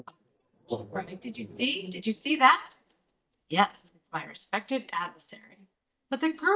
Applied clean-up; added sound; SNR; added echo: neural mask model DeepFilterNet 3.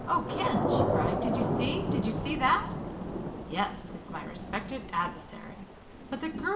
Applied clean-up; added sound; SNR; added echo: none; Thunder / Rain; -1 dB; reverberation time 0.7 s.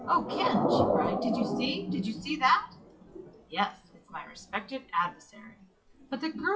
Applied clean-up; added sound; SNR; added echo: classical method WPE with log-MMSE.